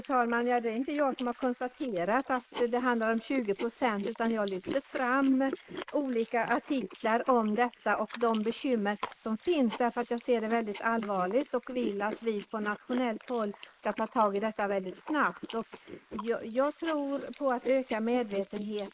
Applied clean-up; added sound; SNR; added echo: neural mask model Resemble Enhance denoiser.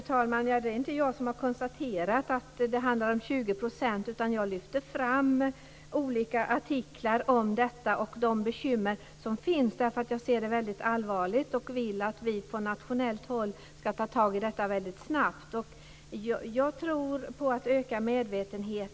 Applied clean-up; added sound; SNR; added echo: none; none; none; none.